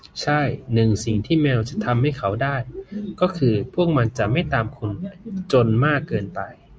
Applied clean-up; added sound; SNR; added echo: none; none; none; none.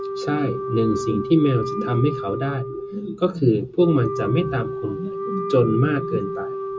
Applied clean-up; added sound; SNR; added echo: none; Wind instrument, woodwind instrument; 7 dB; reverberation time 0.2 s.